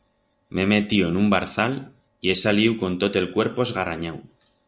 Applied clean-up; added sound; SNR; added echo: none; none; none; none.